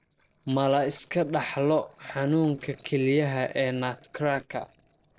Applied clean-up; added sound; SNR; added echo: neural separator model SepFormer DNS4.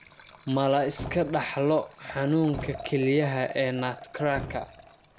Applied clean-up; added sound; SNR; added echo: none; Slam + Liquid; 14 dB; none.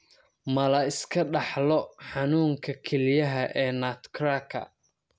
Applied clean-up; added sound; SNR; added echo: none; none; none; none.